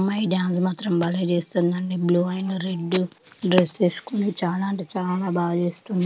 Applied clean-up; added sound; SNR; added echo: none; none; none; none.